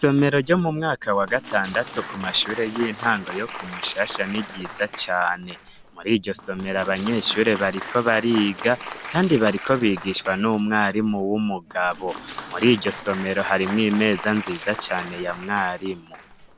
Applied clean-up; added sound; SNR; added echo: none; Applause; 14 dB; none.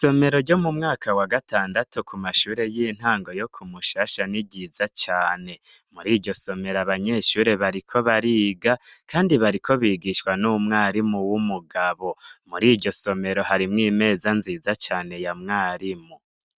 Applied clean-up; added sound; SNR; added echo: none; none; none; none.